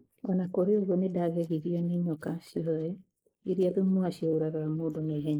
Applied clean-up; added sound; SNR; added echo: neural mask model Resemble Enhance denoiser.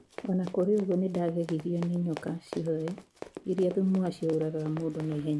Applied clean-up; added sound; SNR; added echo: none; Run; 16 dB; none.